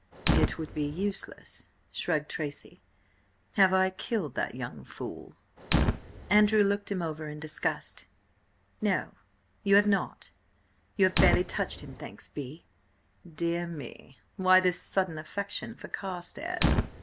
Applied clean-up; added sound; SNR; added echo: none; Fire; 5 dB; none.